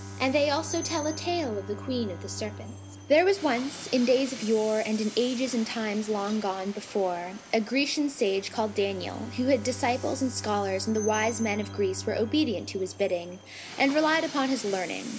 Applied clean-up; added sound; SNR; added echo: none; Train + Bowed string instrument; 13 dB; none.